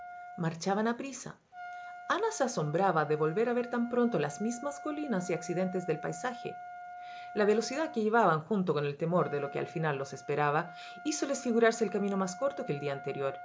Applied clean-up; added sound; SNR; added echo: none; Trumpet; 15 dB; none.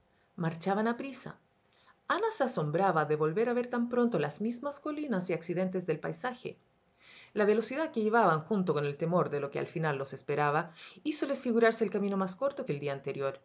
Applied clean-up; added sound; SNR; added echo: none; none; none; none.